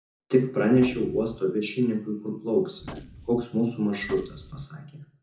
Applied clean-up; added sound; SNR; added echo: none; Gunshot, gunfire; 16 dB; reverberation time 0.6 s.